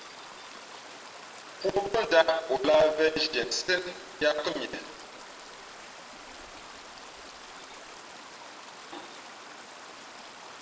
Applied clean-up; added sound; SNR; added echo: none; Stream; 14 dB; reverberation time 1.2 s.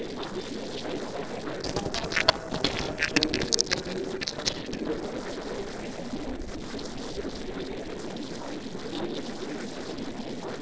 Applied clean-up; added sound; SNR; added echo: neural separator model SepFormer DNS4.